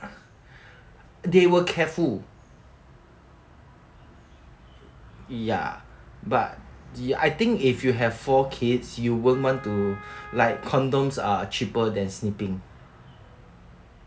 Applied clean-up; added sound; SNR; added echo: none; Wind instrument, woodwind instrument; 18 dB; none.